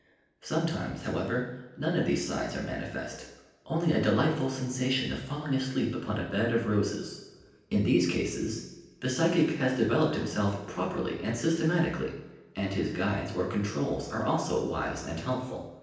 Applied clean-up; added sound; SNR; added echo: none; none; none; reverberation time 0.9 s.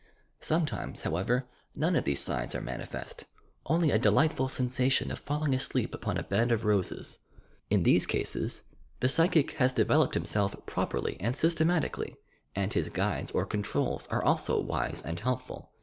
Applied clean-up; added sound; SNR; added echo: none; none; none; none.